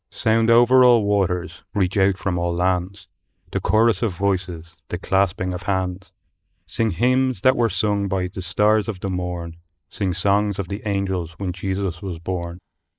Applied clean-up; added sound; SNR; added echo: neural mask model Resemble Enhance denoiser.